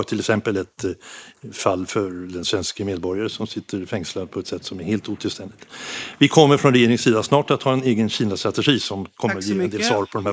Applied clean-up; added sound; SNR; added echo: neural mask model Resemble Enhance denoiser.